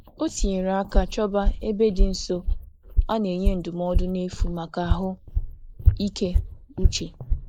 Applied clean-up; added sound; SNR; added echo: neural mask model Resemble Enhance denoiser.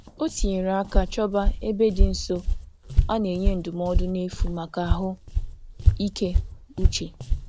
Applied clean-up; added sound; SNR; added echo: none; Walk, footsteps; -3 dB; none.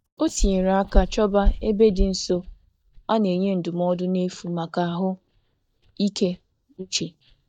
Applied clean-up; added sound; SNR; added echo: neural mask model DeepFilterNet 3.